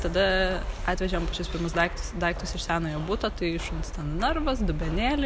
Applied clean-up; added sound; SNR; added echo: none; none; none; none.